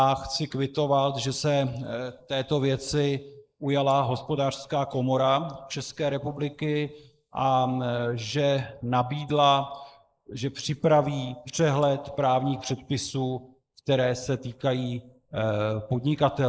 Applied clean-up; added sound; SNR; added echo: neural mask model Resemble Enhance denoiser.